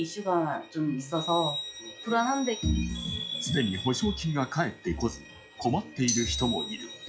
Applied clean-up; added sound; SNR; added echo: classical method log-MMSE.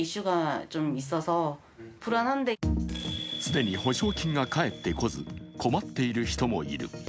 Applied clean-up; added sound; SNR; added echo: none; none; none; none.